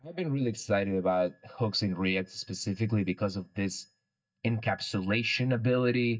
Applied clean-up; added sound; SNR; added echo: neural mask model DeepFilterNet 3.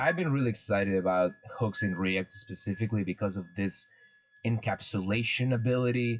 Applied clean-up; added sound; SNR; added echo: classical method WPE with log-MMSE.